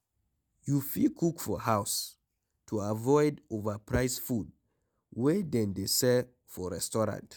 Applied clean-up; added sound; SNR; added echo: none; none; none; none.